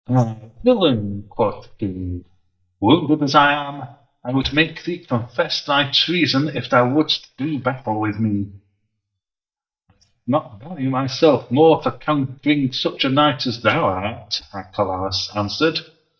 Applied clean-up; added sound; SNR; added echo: neural mask model DeepFilterNet 3.